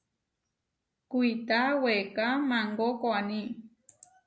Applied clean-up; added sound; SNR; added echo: none; none; none; none.